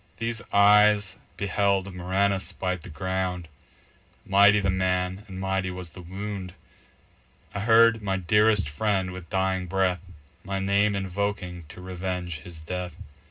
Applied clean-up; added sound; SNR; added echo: none; none; none; reverberation time 0.2 s.